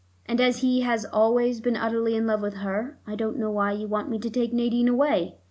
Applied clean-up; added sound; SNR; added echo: none; none; none; none.